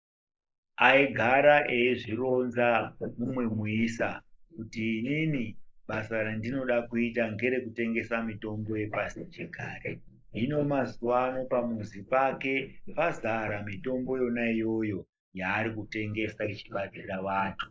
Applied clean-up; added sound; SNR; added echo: neural mask model Resemble Enhance denoiser.